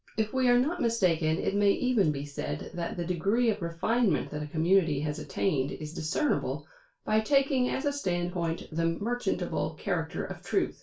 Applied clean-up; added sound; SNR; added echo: none; none; none; reverberation time 0.2 s.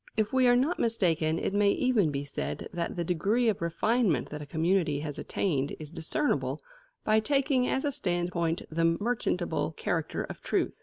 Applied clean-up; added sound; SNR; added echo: none; none; none; none.